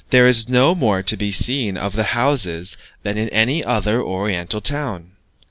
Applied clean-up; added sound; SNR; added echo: none; none; none; none.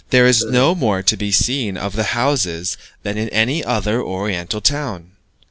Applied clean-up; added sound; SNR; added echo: none; Burping, eructation; 11 dB; none.